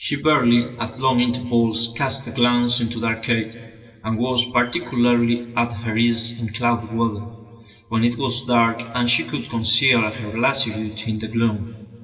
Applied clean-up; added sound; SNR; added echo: none; none; none; reverberation time 1.8 s.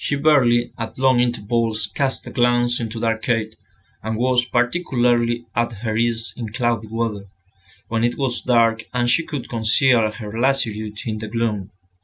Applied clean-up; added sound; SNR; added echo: none; none; none; none.